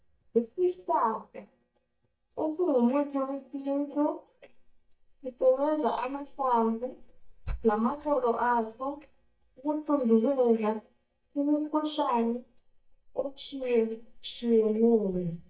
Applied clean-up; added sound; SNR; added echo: neural mask model DeepFilterNet 3.